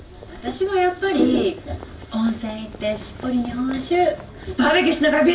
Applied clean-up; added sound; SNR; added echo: none; Livestock, farm animals, working animals; 20 dB; reverberation time 0.2 s.